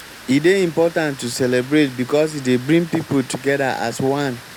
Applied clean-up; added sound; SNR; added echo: none; Water; 19 dB; none.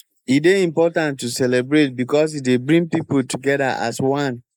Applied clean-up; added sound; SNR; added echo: neural mask model Resemble Enhance denoiser.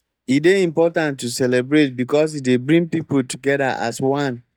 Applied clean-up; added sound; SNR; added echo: neural mask model DeepFilterNet 3.